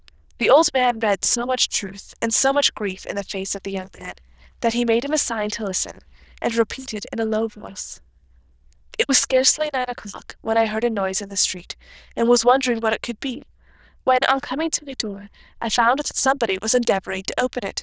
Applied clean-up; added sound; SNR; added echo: neural diffusion model UNIVERSE++.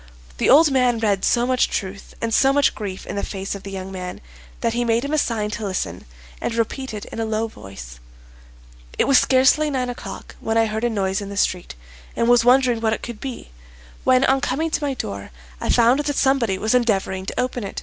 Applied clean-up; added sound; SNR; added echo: none; none; none; none.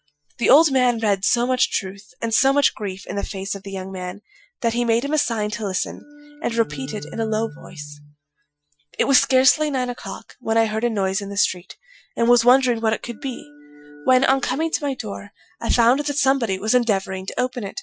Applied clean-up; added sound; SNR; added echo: classical method Wiener filter.